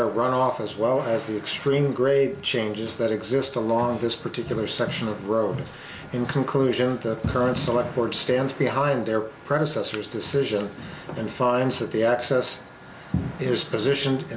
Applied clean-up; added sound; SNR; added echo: none; none; none; none.